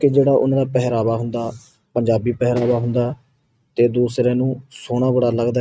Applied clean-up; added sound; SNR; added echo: neural mask model RNNoise.